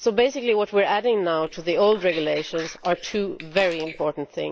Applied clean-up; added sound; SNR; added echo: neural mask model Resemble Enhance denoiser.